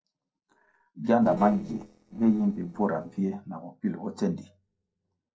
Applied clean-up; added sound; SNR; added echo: neural separator model SepFormer DNS4.